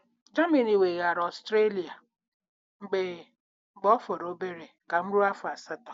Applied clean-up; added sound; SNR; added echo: none; none; none; none.